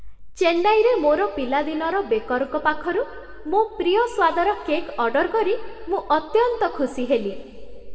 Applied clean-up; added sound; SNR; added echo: none; none; none; reverberation time 2.0 s.